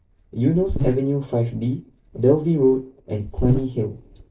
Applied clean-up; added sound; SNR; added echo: neural separator model SepFormer DNS4.